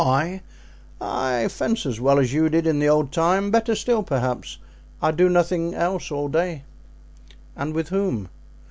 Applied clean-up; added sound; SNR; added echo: none; none; none; none.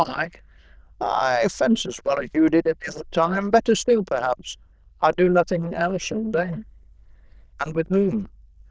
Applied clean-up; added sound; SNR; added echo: neural diffusion model UNIVERSE++.